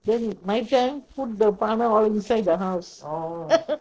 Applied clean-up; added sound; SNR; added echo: neural separator model SepFormer DNS4.